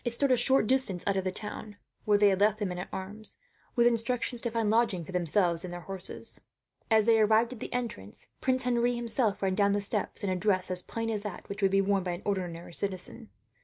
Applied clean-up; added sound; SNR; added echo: none; none; none; none.